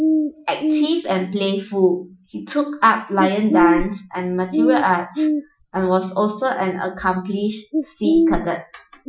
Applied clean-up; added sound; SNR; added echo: classical method Wiener filter.